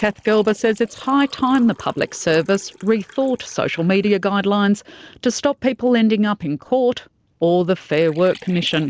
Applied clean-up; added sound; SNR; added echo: neural separator model SepFormer DNS4.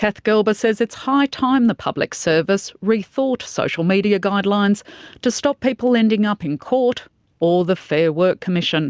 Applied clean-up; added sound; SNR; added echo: none; none; none; none.